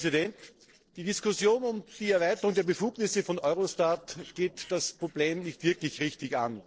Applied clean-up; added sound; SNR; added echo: neural separator model SepFormer DNS4.